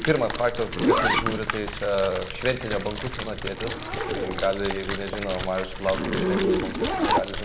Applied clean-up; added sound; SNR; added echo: none; Zipper (clothing) + Splash, splatter; -1 dB; none.